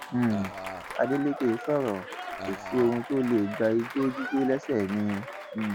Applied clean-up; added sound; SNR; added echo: none; Applause / Crowd + Burping, eructation; 10 dB; none.